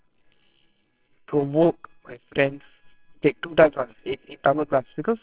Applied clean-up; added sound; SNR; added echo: neural separator model SepFormer WHAMR!.